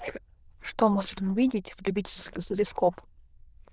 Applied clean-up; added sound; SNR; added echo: neural diffusion model UNIVERSE++.